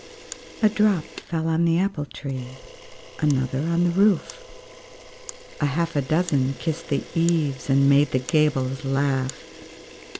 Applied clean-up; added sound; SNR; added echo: none; Camera; 18 dB; none.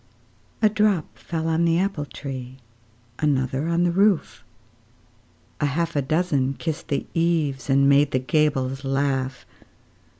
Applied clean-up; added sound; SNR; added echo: none; none; none; none.